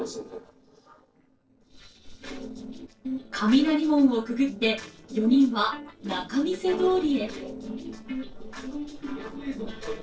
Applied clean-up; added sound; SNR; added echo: neural separator model SepFormer DNS4.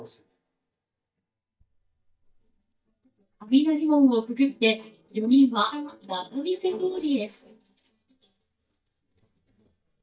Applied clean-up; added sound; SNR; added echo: neural mask model DeepFilterNet 3.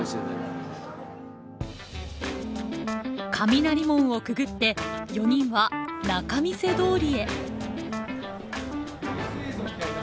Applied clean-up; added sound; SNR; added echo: none; none; none; none.